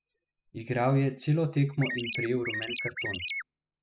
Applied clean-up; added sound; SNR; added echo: classical method spectral subtraction.